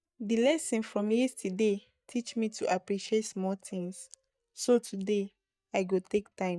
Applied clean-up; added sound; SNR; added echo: neural mask model DeepFilterNet 3.